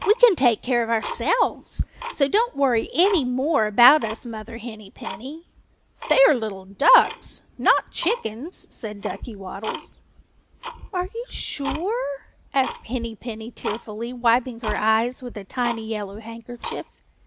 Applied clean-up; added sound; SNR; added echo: none; Tick-tock; 13 dB; none.